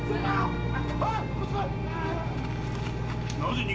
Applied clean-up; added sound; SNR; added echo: none; Engine; -1 dB; reverberation time 0.4 s.